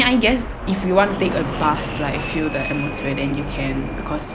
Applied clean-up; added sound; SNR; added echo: none; Fixed-wing aircraft, airplane; 7 dB; none.